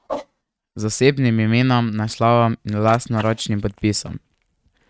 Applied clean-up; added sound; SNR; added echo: neural mask model RNNoise.